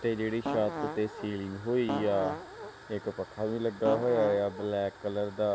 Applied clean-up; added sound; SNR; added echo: none; Fart; 6 dB; none.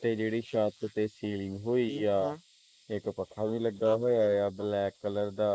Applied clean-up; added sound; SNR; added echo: neural mask model Resemble Enhance denoiser.